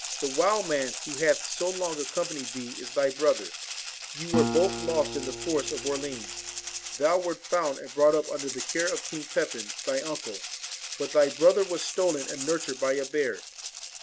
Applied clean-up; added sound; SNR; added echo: none; Acoustic guitar + Rattle (instrument); 7 dB; none.